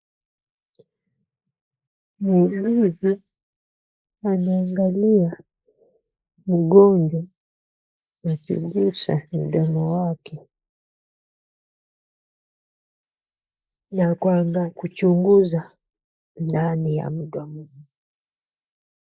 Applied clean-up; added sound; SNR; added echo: neural mask model Resemble Enhance denoiser.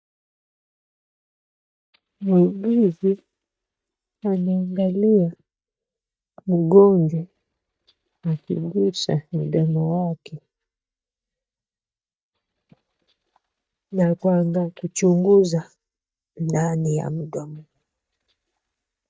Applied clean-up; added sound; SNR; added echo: neural mask model DeepFilterNet 3.